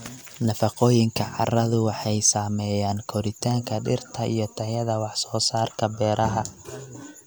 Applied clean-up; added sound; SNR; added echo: none; Thump, thud; 15 dB; none.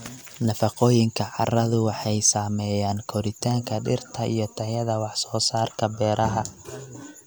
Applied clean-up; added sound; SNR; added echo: none; none; none; none.